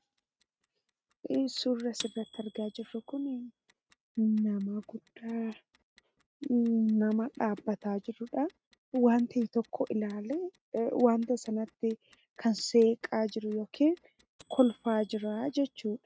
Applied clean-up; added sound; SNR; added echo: neural mask model RNNoise.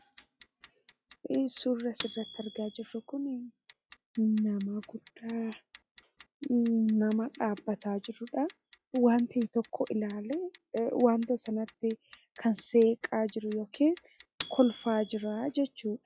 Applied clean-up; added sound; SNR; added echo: classical method log-MMSE.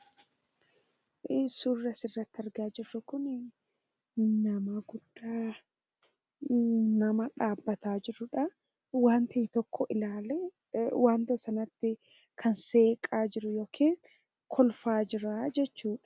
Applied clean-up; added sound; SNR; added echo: none; none; none; none.